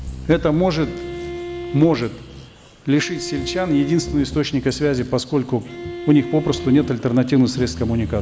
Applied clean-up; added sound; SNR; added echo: none; Bird vocalization, bird call, bird song + Bowed string instrument; 11 dB; none.